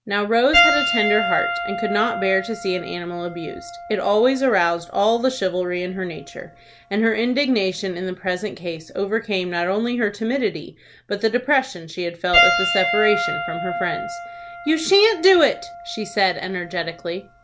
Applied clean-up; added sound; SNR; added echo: none; Piano; 5 dB; none.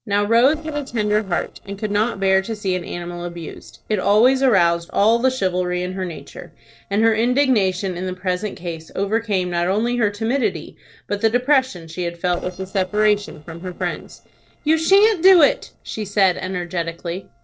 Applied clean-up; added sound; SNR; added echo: neural separator model SepFormer DNS4.